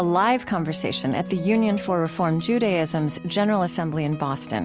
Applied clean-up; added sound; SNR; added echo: none; none; none; none.